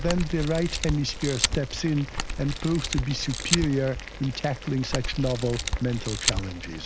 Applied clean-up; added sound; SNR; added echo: none; Boiling + Camera; 3 dB; none.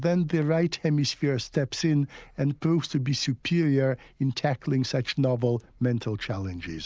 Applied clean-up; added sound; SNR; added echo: none; none; none; none.